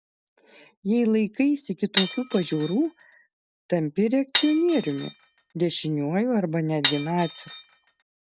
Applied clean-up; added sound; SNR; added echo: none; Glass; 0 dB; none.